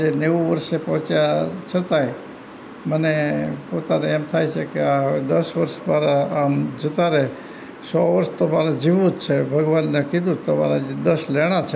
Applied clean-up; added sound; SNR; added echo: none; none; none; none.